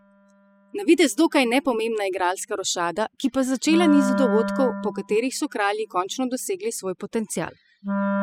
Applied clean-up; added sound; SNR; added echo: classical method spectral subtraction.